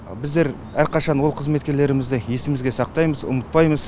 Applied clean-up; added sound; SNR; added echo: none; none; none; none.